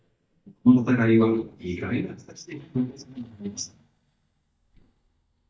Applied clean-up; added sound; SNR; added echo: neural mask model DeepFilterNet 3.